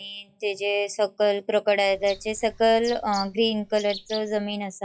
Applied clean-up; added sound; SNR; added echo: classical method log-MMSE.